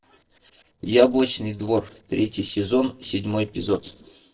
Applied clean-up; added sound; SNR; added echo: neural separator model SepFormer DNS4.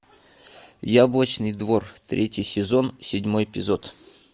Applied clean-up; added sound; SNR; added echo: none; none; none; none.